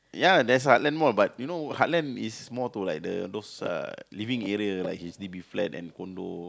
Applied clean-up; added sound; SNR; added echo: none; none; none; none.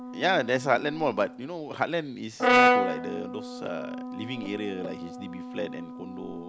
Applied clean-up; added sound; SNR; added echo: none; Brass instrument; -1 dB; none.